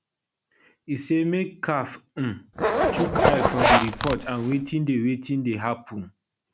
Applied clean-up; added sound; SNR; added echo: none; Zipper (clothing); -4 dB; none.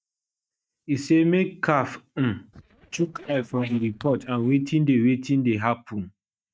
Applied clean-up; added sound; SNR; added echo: neural mask model DeepFilterNet 3.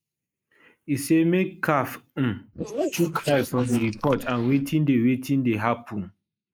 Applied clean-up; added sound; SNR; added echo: neural mask model Resemble Enhance denoiser.